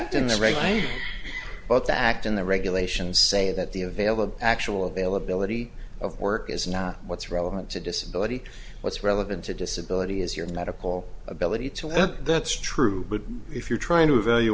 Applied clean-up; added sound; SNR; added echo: none; none; none; none.